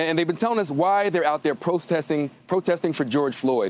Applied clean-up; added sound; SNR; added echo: none; none; none; none.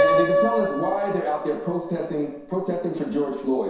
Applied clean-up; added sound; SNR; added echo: none; Piano; 1 dB; reverberation time 0.7 s.